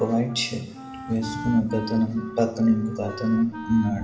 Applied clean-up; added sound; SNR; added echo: none; Wind instrument, woodwind instrument; 13 dB; reverberation time 2.0 s.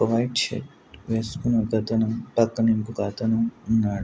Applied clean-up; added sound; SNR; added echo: none; none; none; none.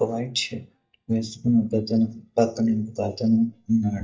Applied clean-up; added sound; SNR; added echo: neural mask model DeepFilterNet 3.